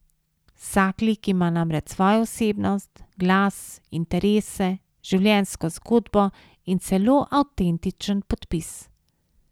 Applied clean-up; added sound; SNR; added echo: none; none; none; none.